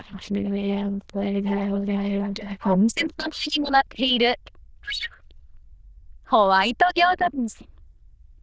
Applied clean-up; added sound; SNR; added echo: neural diffusion model UNIVERSE++.